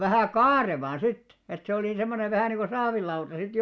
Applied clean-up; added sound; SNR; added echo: none; none; none; none.